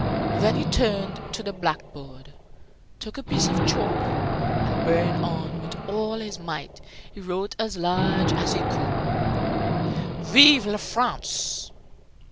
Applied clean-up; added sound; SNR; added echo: none; Wild animals; 0 dB; none.